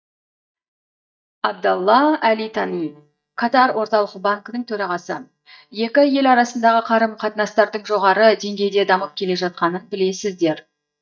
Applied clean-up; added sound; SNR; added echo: neural mask model DeepFilterNet 3.